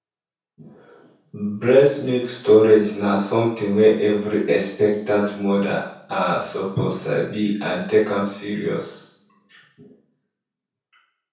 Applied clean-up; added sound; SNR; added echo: none; none; none; reverberation time 0.6 s.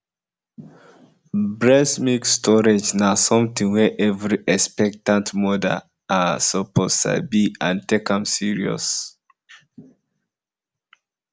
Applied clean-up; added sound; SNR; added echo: none; none; none; none.